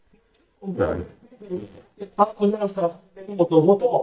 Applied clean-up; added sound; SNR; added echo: neural mask model DeepFilterNet 3.